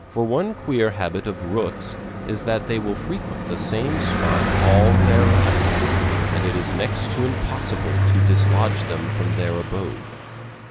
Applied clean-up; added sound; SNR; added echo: none; Car passing by; -4 dB; none.